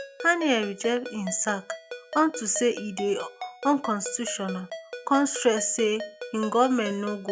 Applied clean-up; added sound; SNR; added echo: none; Ringtone; 12 dB; none.